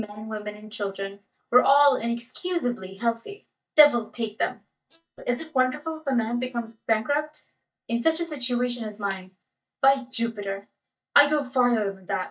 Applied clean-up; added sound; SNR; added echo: neural mask model DeepFilterNet 3.